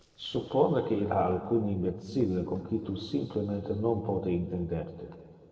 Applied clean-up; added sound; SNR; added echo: neural separator model SepFormer DNS4.